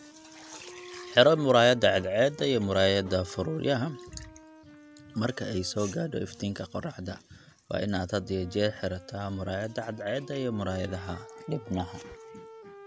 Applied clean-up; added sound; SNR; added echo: none; Wind instrument, woodwind instrument; 20 dB; none.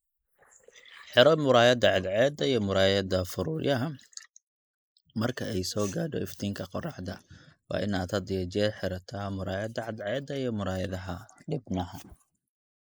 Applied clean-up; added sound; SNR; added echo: neural mask model Resemble Enhance denoiser.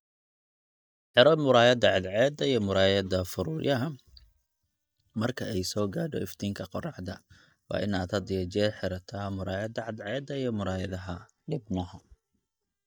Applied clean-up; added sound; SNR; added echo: neural mask model DeepFilterNet 3.